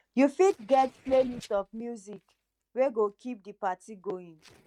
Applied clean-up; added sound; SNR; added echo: neural mask model RNNoise.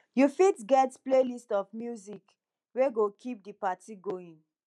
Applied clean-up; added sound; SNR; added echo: none; none; none; none.